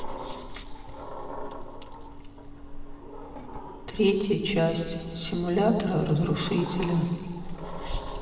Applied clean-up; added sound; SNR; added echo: none; Sliding door; 15 dB; reverberation time 2.3 s.